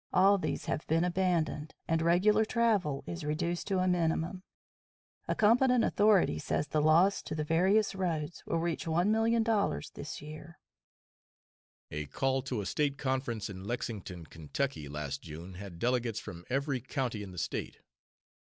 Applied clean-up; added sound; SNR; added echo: none; none; none; none.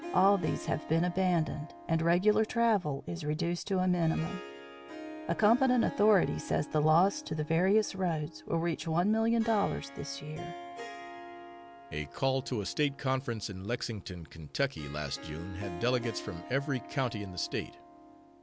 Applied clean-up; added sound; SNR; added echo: none; Harp; 15 dB; none.